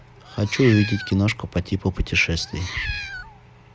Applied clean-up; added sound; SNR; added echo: none; Meow; 11 dB; none.